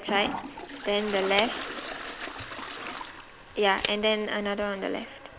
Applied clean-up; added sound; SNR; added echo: none; Tick + Toilet flush; 8 dB; none.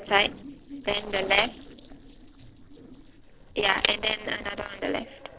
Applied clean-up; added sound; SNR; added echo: neural separator model SepFormer DNS4.